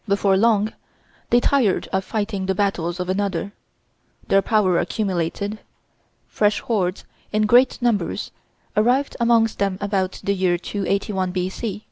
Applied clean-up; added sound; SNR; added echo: none; none; none; none.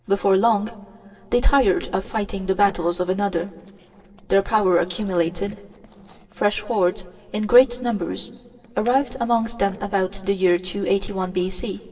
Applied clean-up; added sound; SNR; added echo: neural separator model SepFormer DNS4.